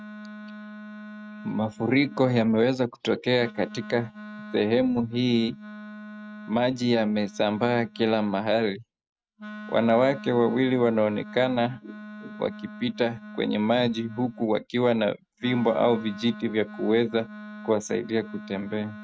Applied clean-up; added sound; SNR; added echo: neural mask model RNNoise.